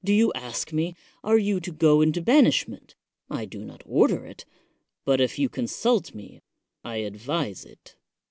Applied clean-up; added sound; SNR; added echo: none; none; none; none.